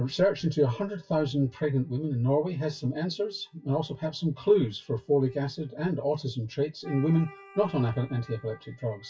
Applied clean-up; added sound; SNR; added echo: classical method WPE with log-MMSE.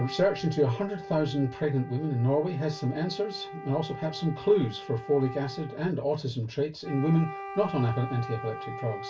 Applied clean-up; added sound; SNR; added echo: none; Wind instrument, woodwind instrument; 13 dB; reverberation time 0.2 s.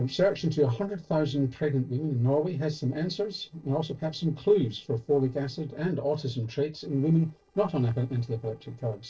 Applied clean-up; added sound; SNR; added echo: neural separator model SepFormer DNS4.